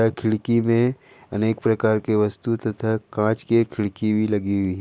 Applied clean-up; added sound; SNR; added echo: none; none; none; none.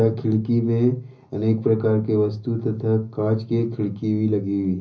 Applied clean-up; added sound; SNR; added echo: none; none; none; reverberation time 0.5 s.